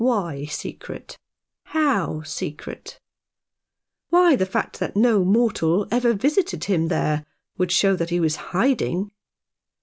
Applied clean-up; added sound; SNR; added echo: none; none; none; none.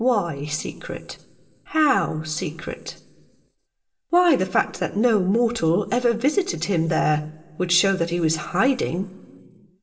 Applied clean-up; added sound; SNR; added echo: none; none; none; reverberation time 1.8 s.